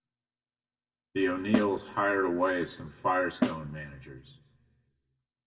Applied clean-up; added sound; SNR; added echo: none; Snare drum; 4 dB; reverberation time 1.1 s.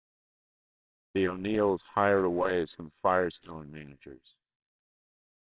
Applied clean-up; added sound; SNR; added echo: neural separator model SepFormer WHAMR!.